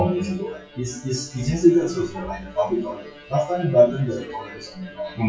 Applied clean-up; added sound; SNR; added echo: classical method WPE with log-MMSE.